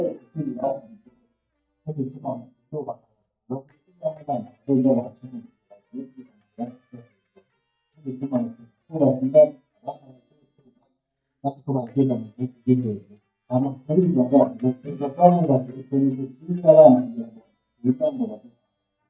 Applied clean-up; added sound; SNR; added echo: neural mask model DeepFilterNet 3.